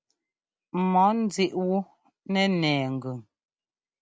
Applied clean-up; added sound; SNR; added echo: none; none; none; none.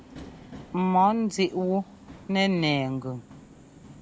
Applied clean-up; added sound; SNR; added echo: none; Subway, metro, underground; 19 dB; none.